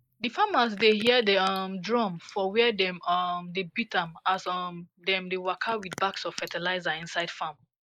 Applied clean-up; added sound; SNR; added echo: neural mask model Resemble Enhance denoiser.